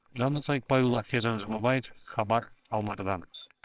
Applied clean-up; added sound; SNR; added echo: neural separator model SepFormer WHAMR!.